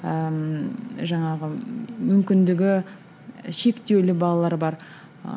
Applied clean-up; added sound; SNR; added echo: none; none; none; none.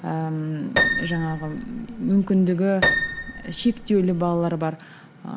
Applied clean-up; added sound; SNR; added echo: none; Piano; 3 dB; none.